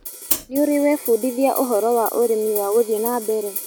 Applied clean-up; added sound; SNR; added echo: none; Hi-hat; 10 dB; none.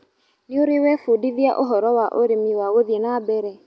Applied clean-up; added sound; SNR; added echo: none; none; none; none.